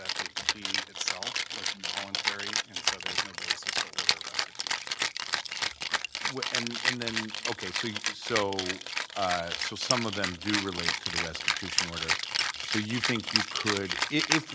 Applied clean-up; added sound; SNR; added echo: none; Rattle (instrument); -5 dB; none.